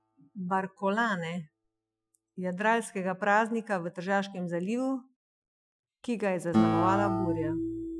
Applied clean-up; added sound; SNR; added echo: classical method Wiener filter.